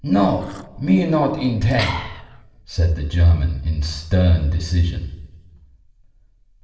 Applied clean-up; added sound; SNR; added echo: none; Liquid; 14 dB; reverberation time 0.9 s.